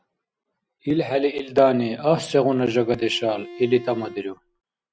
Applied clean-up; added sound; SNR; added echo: none; Bowed string instrument; 18 dB; none.